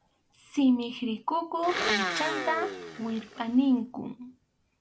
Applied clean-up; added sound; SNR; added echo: none; Domestic sounds, home sounds; 4 dB; none.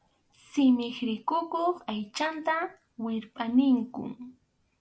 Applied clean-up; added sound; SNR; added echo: none; none; none; none.